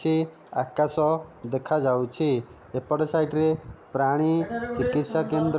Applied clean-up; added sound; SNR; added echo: none; none; none; none.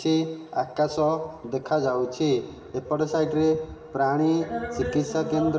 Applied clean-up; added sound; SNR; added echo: none; none; none; reverberation time 1.9 s.